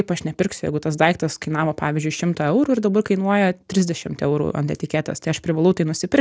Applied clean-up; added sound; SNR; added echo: none; none; none; none.